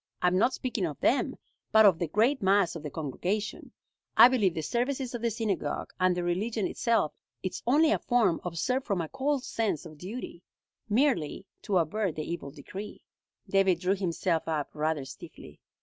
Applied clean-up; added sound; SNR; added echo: none; none; none; none.